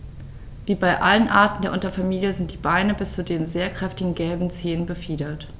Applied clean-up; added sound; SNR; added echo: none; none; none; none.